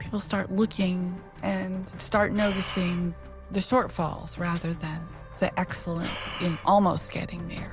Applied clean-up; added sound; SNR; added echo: none; Breathing; 11 dB; none.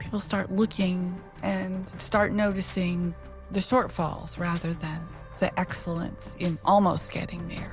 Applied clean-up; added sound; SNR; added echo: none; none; none; none.